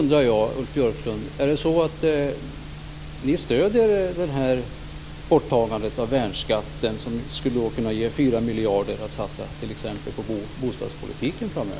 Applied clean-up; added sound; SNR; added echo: none; none; none; none.